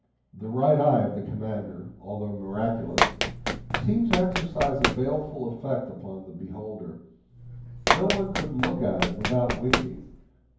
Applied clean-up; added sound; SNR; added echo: none; Run; 1 dB; reverberation time 0.9 s.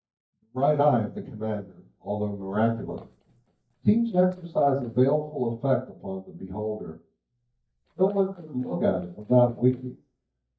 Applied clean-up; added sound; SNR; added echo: neural mask model DeepFilterNet 3.